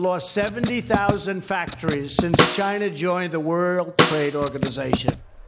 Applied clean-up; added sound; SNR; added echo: none; Writing + Snare drum; 0 dB; none.